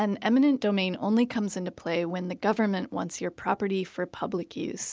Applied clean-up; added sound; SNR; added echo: none; none; none; none.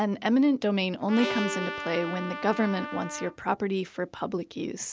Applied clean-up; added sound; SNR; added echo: none; Trumpet + Bowed string instrument; 8 dB; none.